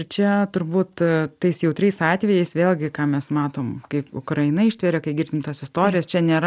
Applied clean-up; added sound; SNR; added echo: none; none; none; none.